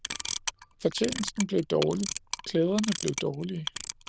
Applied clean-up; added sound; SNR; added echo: neural diffusion model UNIVERSE++.